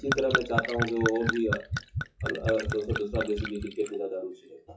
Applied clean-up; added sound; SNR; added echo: classical method WPE with log-MMSE.